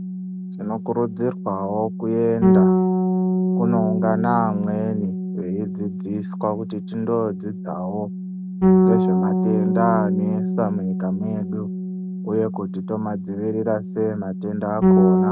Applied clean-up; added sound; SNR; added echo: none; Bass guitar; -3 dB; none.